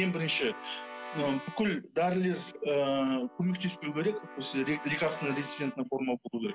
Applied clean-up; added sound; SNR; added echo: none; Keyboard (musical) / Brass instrument; 14 dB; none.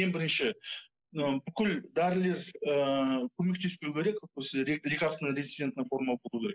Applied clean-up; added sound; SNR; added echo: neural mask model Resemble Enhance denoiser.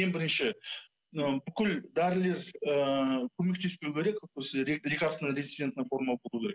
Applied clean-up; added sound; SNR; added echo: none; none; none; none.